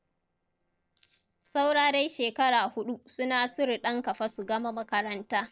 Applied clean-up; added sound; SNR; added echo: neural separator model SepFormer DNS4.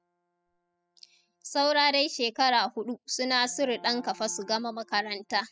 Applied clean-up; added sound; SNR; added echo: classical method spectral subtraction.